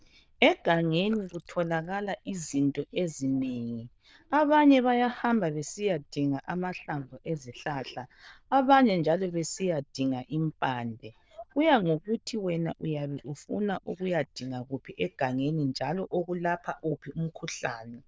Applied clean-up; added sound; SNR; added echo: neural diffusion model UNIVERSE++.